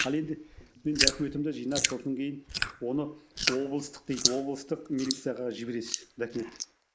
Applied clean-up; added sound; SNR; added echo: neural mask model Resemble Enhance denoiser.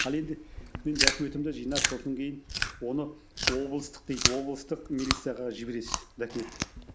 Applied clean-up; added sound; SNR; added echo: none; Chewing, mastication; -1 dB; none.